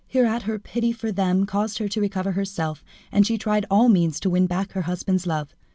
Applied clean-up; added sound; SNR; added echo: none; none; none; none.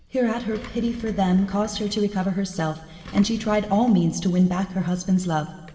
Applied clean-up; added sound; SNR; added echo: none; Engine; 20 dB; reverberation time 1.7 s.